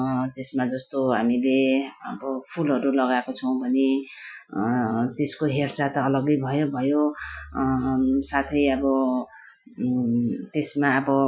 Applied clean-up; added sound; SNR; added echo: classical method Wiener filter.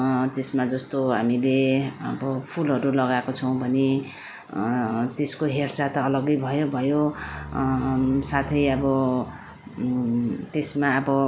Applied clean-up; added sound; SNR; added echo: none; Bowed string instrument; 13 dB; none.